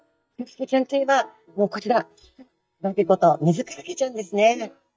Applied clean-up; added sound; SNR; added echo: neural mask model DeepFilterNet 3.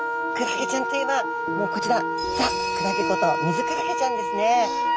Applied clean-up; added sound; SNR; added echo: none; Wind instrument, woodwind instrument; 0 dB; none.